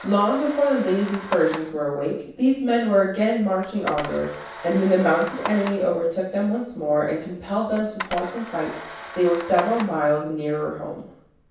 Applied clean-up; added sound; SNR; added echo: none; Camera; 14 dB; reverberation time 0.7 s.